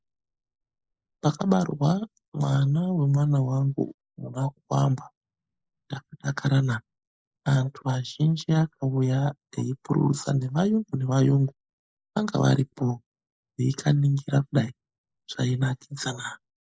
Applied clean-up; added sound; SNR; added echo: neural mask model Resemble Enhance denoiser.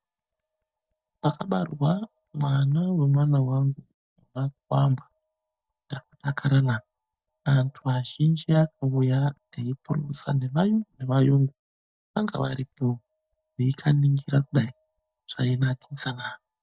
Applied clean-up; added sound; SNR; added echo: neural mask model DeepFilterNet 3.